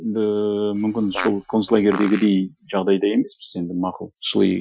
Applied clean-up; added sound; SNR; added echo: classical method Wiener filter.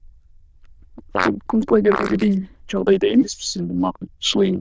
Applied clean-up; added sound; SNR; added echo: neural diffusion model UNIVERSE++.